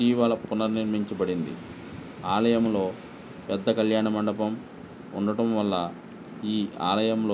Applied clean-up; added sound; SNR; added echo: none; none; none; none.